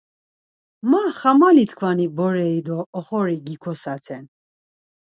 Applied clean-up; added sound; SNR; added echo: none; none; none; none.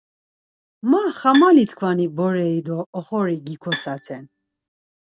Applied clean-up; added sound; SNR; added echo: none; Bowed string instrument; 13 dB; none.